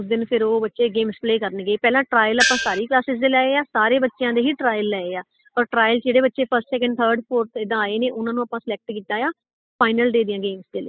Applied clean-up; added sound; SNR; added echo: classical method spectral subtraction.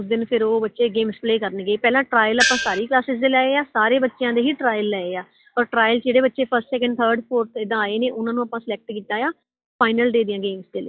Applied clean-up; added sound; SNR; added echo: classical method log-MMSE.